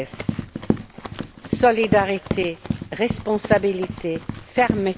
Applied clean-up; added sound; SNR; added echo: none; Run; 5 dB; none.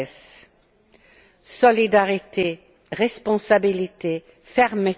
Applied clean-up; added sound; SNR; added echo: none; none; none; none.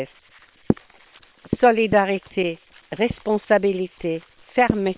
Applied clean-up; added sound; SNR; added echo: neural separator model SepFormer WHAM!.